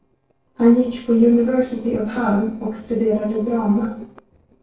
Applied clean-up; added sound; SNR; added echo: neural separator model SepFormer DNS4.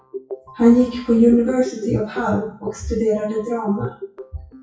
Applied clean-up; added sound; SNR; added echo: classical method WPE with log-MMSE.